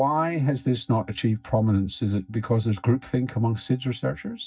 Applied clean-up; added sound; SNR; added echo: neural mask model DeepFilterNet 3.